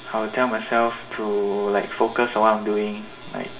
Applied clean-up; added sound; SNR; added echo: none; none; none; reverberation time 0.5 s.